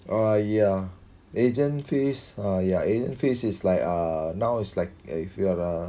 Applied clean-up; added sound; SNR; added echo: none; none; none; none.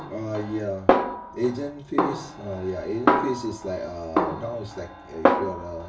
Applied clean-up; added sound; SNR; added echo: none; Snare drum; -4 dB; reverberation time 0.2 s.